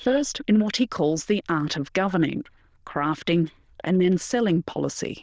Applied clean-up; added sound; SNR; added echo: neural diffusion model UNIVERSE++.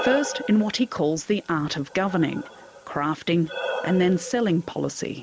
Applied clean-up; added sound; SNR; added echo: none; Breathing; 11 dB; none.